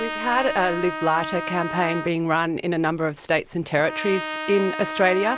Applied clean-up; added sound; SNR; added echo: none; Trumpet; 9 dB; none.